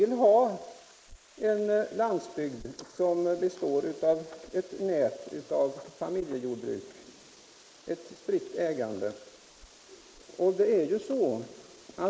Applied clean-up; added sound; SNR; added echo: neural mask model Resemble Enhance denoiser.